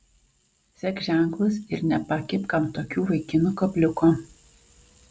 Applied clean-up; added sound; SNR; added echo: none; none; none; none.